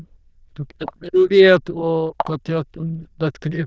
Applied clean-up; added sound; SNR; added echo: neural diffusion model UNIVERSE++.